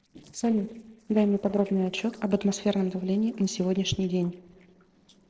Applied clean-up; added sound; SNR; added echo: neural separator model SepFormer DNS4.